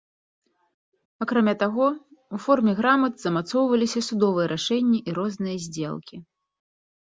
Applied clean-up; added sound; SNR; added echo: none; none; none; none.